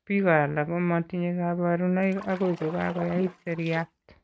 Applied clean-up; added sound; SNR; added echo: neural mask model RNNoise.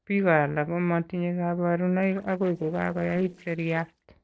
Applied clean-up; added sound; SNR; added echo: neural separator model SepFormer DNS4.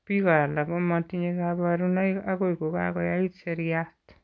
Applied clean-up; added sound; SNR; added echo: none; none; none; none.